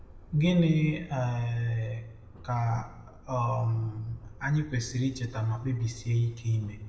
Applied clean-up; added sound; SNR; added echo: none; Subway, metro, underground; 19 dB; reverberation time 0.9 s.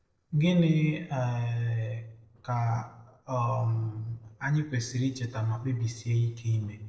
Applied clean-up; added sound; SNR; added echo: neural separator model SepFormer DNS4.